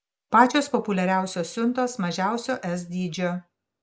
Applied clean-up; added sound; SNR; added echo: none; none; none; none.